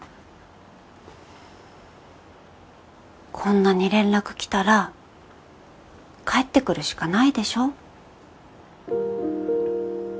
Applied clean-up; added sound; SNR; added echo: none; none; none; none.